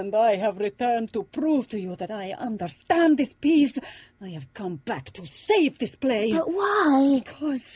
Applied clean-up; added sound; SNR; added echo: none; none; none; none.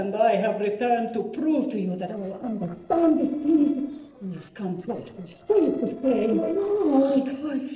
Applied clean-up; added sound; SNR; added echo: neural separator model SepFormer DNS4.